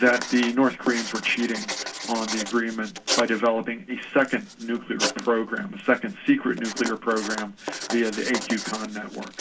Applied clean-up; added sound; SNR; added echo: none; Writing; 9 dB; reverberation time 0.2 s.